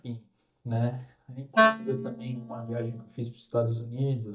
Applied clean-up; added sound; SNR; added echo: neural mask model DeepFilterNet 3.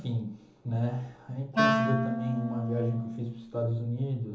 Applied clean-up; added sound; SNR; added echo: none; Wind instrument, woodwind instrument; -1 dB; reverberation time 1.2 s.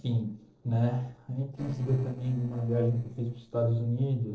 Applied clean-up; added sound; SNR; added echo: neural separator model SepFormer DNS4.